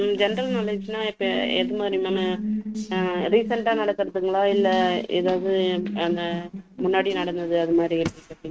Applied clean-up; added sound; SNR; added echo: neural mask model RNNoise.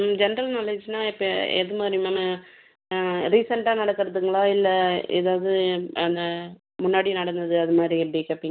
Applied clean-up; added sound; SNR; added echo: none; none; none; none.